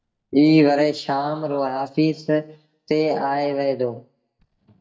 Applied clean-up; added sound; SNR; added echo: neural mask model DeepFilterNet 3.